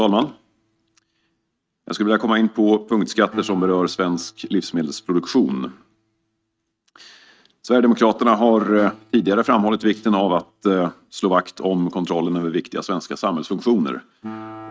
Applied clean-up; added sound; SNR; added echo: neural mask model RNNoise.